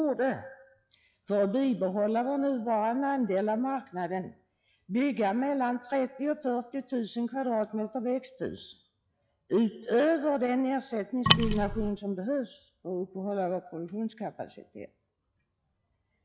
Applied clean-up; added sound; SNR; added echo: classical method log-MMSE.